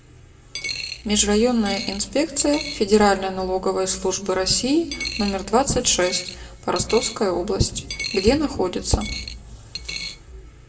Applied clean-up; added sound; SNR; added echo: none; Coin (dropping); 12 dB; reverberation time 0.8 s.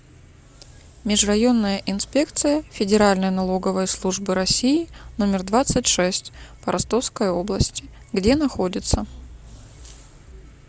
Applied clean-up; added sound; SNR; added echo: none; none; none; none.